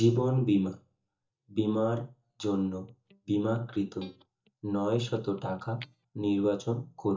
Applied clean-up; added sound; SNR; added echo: neural mask model DeepFilterNet 3.